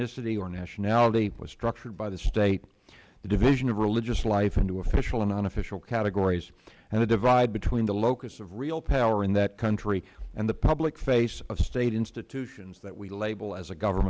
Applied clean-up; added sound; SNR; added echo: none; none; none; none.